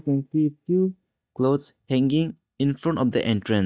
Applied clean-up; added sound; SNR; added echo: neural mask model DeepFilterNet 3.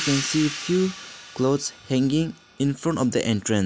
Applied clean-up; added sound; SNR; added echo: none; Hi-hat; 12 dB; none.